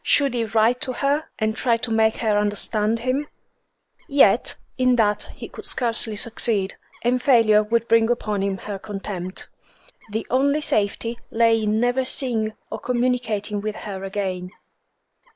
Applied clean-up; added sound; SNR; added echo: neural mask model Resemble Enhance denoiser.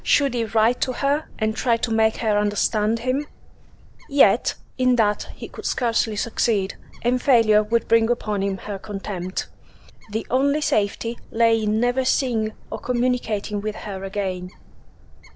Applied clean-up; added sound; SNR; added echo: none; Bird; 17 dB; none.